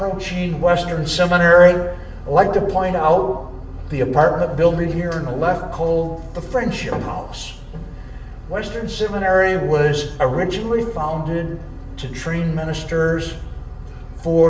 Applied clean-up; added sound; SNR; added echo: none; none; none; reverberation time 0.8 s.